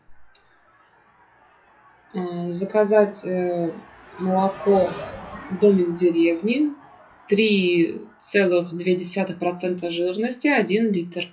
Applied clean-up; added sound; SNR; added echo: classical method WPE with log-MMSE.